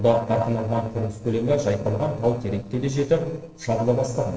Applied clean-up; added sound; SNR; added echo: neural separator model SepFormer DNS4.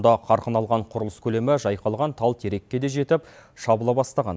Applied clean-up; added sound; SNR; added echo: none; none; none; none.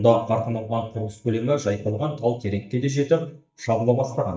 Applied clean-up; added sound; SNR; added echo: neural mask model DeepFilterNet 3.